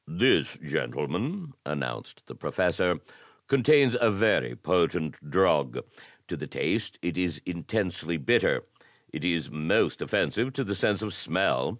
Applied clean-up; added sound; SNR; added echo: none; none; none; none.